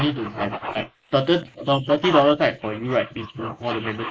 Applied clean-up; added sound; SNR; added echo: neural mask model Resemble Enhance denoiser.